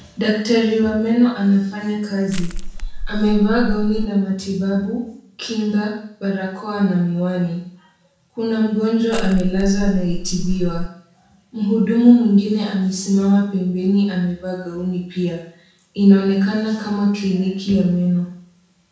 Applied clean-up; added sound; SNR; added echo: none; Crushing; 4 dB; reverberation time 0.6 s.